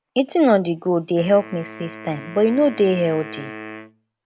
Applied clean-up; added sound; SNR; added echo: none; Wind instrument, woodwind instrument; 17 dB; none.